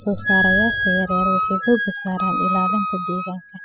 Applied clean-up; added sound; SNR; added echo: classical method spectral subtraction.